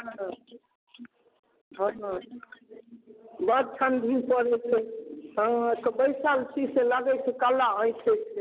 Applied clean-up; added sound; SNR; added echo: none; none; none; none.